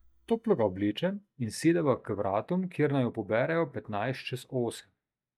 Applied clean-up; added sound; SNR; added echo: neural mask model DeepFilterNet 3.